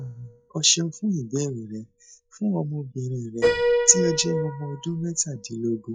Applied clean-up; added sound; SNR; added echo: classical method log-MMSE.